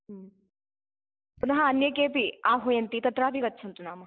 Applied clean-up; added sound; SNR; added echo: neural mask model Resemble Enhance denoiser.